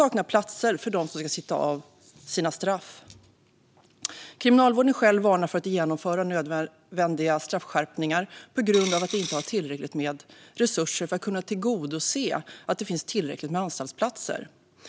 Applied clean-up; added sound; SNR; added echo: none; Coin (dropping); 8 dB; none.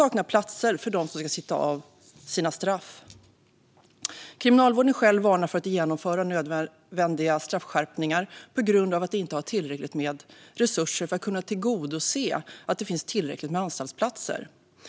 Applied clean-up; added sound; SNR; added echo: none; none; none; none.